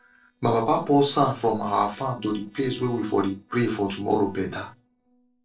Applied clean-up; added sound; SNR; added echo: neural separator model SepFormer DNS4.